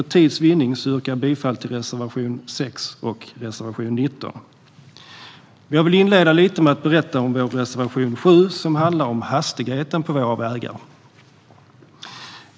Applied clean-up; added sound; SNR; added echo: none; none; none; none.